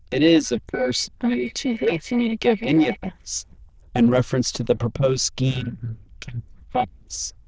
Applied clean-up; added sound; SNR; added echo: neural diffusion model UNIVERSE++.